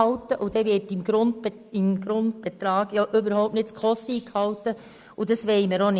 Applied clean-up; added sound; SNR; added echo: neural mask model Resemble Enhance denoiser.